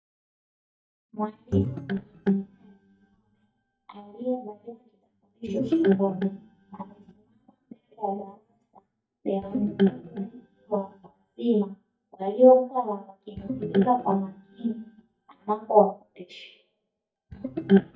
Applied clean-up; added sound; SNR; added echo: neural mask model DeepFilterNet 3.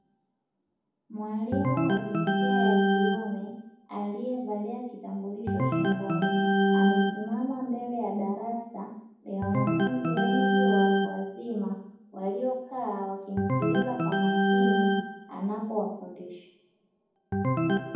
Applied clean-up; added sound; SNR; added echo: none; Organ; -5 dB; reverberation time 1.2 s.